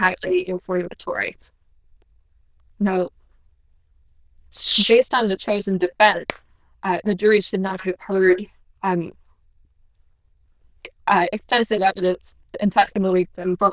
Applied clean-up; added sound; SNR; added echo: neural diffusion model UNIVERSE++.